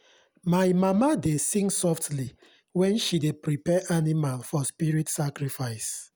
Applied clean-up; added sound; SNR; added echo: none; none; none; none.